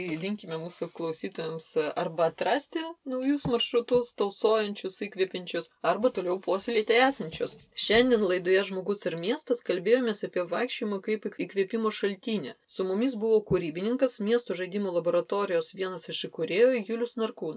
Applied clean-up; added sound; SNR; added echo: none; none; none; none.